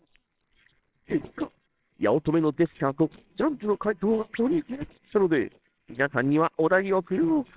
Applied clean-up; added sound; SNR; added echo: neural separator model SepFormer WHAMR!.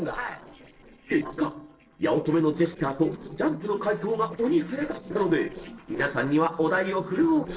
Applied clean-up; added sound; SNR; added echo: neural separator model SepFormer DNS4.